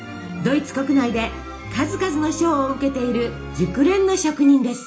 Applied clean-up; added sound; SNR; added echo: none; none; none; reverberation time 0.4 s.